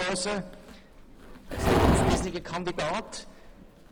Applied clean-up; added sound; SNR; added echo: none; Livestock, farm animals, working animals; -3 dB; none.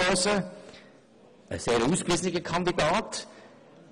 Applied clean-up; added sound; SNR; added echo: none; none; none; none.